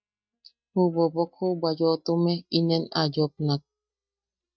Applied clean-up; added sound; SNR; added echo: neural mask model DeepFilterNet 3.